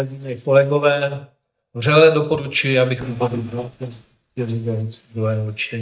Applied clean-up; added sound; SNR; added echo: neural mask model DeepFilterNet 3.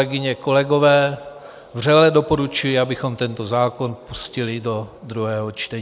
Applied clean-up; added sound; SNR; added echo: none; none; none; none.